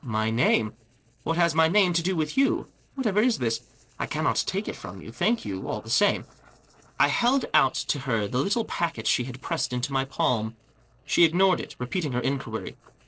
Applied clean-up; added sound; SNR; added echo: neural separator model SepFormer DNS4.